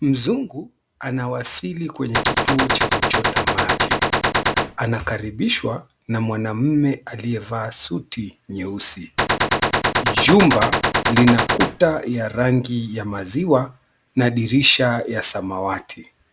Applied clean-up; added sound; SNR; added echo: none; Gunshot, gunfire; -2 dB; none.